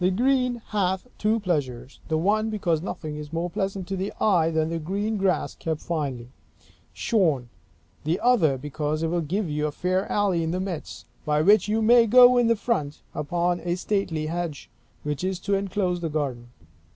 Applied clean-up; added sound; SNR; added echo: none; none; none; none.